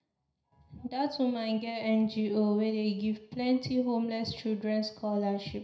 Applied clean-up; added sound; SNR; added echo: none; none; none; reverberation time 0.5 s.